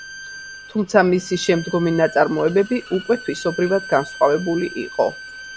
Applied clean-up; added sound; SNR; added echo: none; Bowed string instrument; 16 dB; none.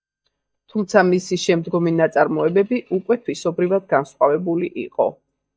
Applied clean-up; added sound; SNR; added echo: neural mask model DeepFilterNet 3.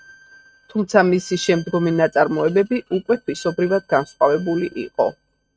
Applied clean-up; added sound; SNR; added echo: neural mask model RNNoise.